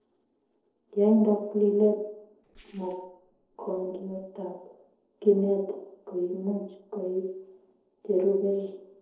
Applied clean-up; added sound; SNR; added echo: neural separator model SepFormer DNS4.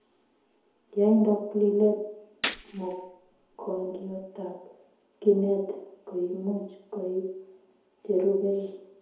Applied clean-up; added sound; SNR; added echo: none; Gunshot, gunfire; 11 dB; reverberation time 2.1 s.